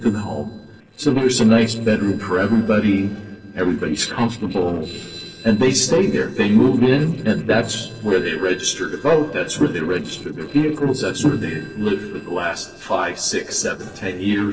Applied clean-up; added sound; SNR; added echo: neural separator model SepFormer DNS4.